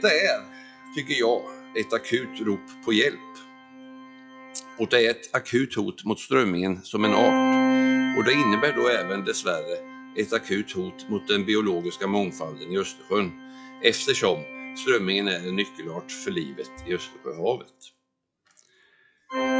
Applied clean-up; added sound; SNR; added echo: classical method log-MMSE.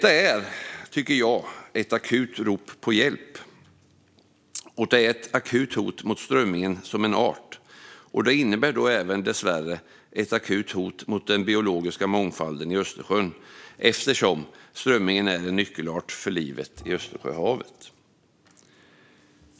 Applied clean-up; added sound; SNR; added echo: none; none; none; none.